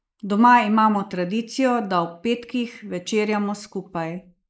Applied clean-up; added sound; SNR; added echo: neural mask model Resemble Enhance denoiser.